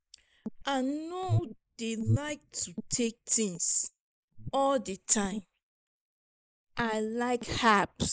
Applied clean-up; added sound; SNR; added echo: neural mask model Resemble Enhance denoiser.